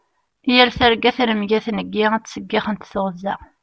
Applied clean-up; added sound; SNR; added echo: none; none; none; none.